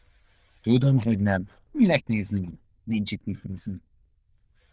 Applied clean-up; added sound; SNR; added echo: neural diffusion model UNIVERSE++.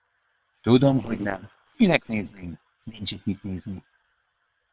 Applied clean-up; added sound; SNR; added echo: neural separator model SepFormer WHAM!.